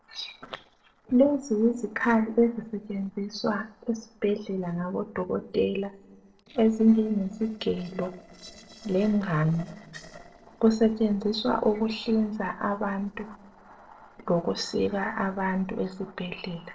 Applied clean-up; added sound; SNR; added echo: neural separator model SepFormer DNS4.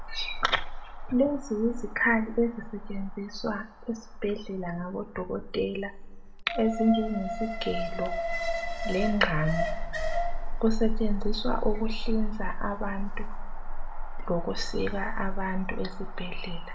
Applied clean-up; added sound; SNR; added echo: none; Alarm; -1 dB; reverberation time 0.5 s.